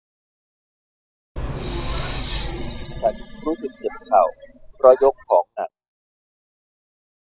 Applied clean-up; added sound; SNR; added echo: classical method spectral subtraction.